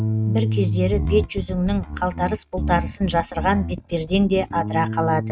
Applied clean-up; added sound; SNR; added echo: neural mask model RNNoise.